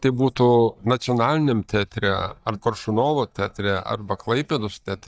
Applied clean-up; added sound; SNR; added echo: neural mask model DeepFilterNet 3.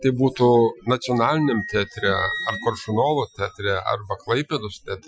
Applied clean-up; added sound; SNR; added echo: classical method Wiener filter.